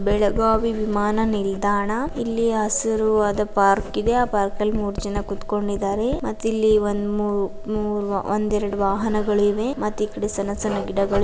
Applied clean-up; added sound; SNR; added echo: none; Writing; 8 dB; none.